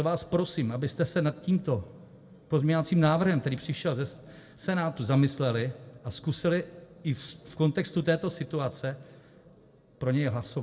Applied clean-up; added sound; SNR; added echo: none; none; none; reverberation time 0.8 s.